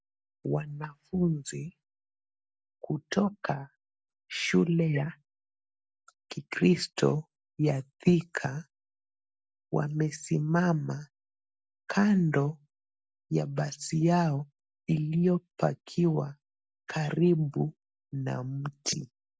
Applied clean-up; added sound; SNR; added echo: none; none; none; none.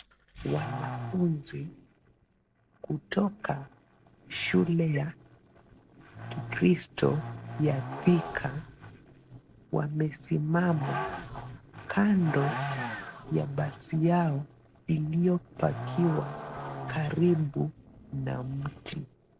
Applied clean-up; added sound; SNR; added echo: neural separator model SepFormer DNS4.